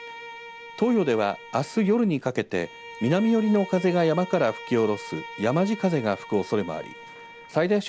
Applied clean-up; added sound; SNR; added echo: none; Bowed string instrument; 16 dB; none.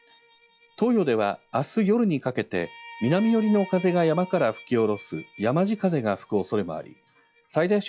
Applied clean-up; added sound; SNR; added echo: classical method log-MMSE.